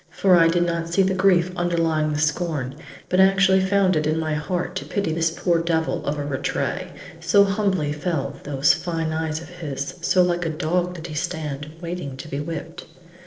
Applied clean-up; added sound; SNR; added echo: neural separator model SepFormer DNS4.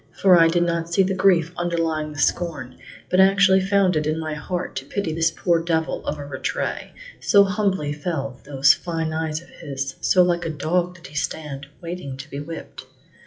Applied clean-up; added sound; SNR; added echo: classical method WPE with log-MMSE.